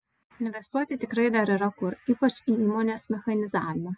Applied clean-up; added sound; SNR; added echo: none; none; none; none.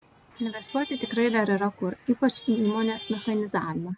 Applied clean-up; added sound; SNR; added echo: none; Traffic noise, roadway noise / Vehicle horn, car horn, honking; 18 dB; none.